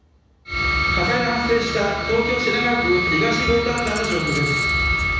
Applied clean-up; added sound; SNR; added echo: none; Keys jangling; 19 dB; reverberation time 1.1 s.